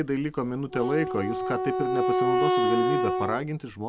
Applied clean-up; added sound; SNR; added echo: none; Wind instrument, woodwind instrument; -2 dB; none.